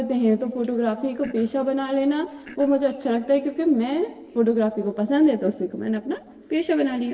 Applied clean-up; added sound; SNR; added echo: neural separator model SepFormer DNS4.